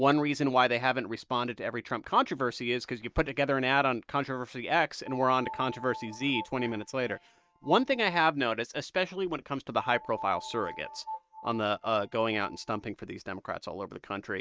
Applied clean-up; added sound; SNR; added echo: neural mask model RNNoise.